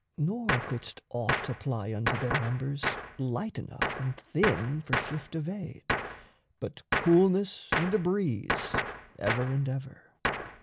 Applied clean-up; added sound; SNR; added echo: none; Gunshot, gunfire; 4 dB; none.